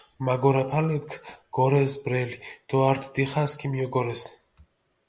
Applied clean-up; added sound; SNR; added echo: none; none; none; none.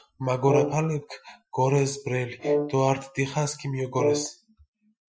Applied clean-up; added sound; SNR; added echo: classical method Wiener filter.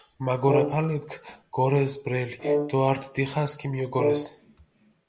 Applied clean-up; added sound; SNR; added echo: none; Brass instrument; 3 dB; none.